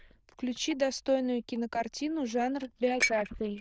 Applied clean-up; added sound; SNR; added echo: neural diffusion model UNIVERSE++.